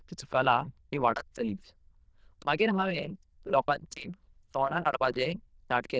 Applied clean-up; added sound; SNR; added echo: neural diffusion model UNIVERSE++.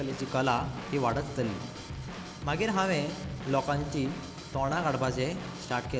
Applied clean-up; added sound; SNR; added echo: none; Drum / Drum kit; 9 dB; none.